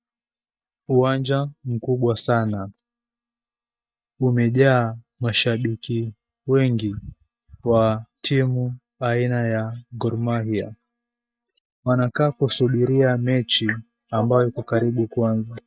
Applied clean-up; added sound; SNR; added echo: neural mask model DeepFilterNet 3.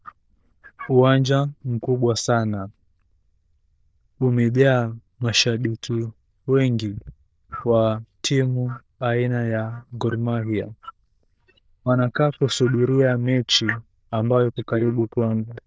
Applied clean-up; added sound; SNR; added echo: neural diffusion model UNIVERSE++.